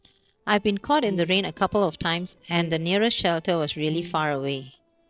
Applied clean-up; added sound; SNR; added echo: neural separator model SepFormer DNS4.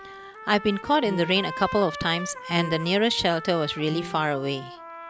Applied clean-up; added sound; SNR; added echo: none; Brass instrument + Trumpet; 11 dB; none.